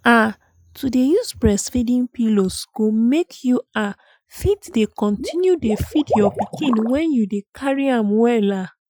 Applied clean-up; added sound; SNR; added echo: classical method Wiener filter.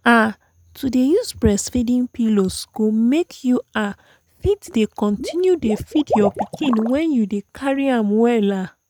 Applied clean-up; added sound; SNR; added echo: neural mask model RNNoise.